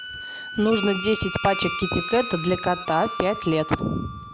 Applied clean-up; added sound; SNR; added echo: none; Harmonica; 7 dB; none.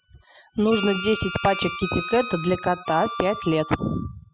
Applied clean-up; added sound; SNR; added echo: classical method spectral subtraction.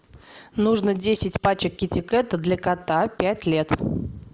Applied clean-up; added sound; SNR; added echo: none; none; none; none.